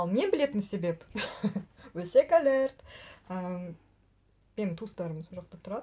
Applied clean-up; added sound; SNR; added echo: none; none; none; none.